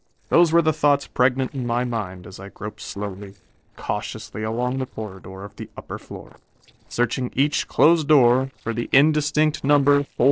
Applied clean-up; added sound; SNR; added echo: neural separator model SepFormer DNS4.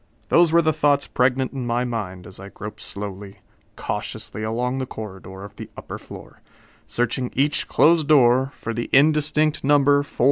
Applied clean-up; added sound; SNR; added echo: none; none; none; none.